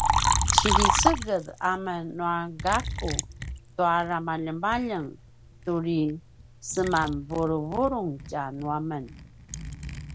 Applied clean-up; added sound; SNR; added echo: none; Liquid; 1 dB; none.